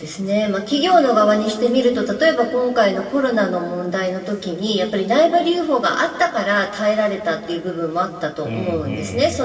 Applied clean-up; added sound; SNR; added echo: none; none; none; reverberation time 2.3 s.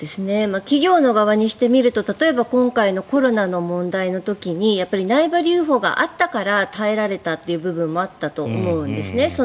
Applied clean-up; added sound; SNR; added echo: none; none; none; none.